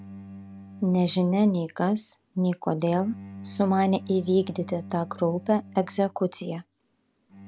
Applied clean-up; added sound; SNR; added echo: none; Bowed string instrument; 18 dB; none.